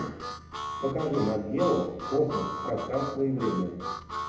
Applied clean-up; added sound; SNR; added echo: none; Harmonica; 7 dB; reverberation time 0.8 s.